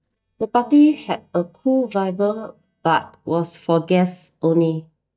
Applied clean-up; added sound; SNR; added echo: neural mask model DeepFilterNet 3.